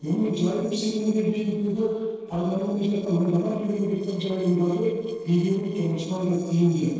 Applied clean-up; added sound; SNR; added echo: neural separator model SepFormer DNS4.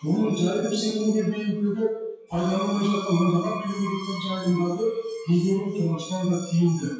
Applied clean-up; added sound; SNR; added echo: classical method WPE with log-MMSE.